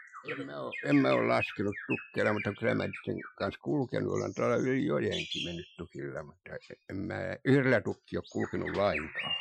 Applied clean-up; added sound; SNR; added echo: classical method Wiener filter.